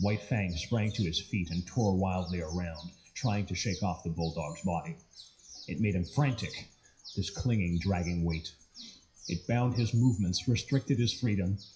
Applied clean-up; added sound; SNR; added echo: classical method WPE with log-MMSE.